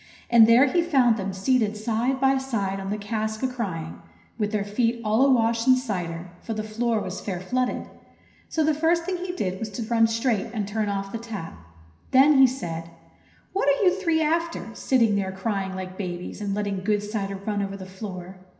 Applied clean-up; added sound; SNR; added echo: none; none; none; reverberation time 0.9 s.